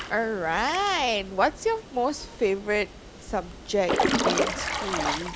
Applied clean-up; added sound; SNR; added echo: none; Drip / Trickle, dribble / Water / Splash, splatter; 3 dB; none.